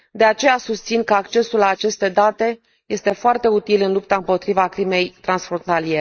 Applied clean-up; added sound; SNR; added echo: neural mask model Resemble Enhance denoiser.